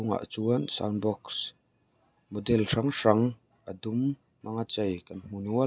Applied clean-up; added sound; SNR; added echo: none; none; none; none.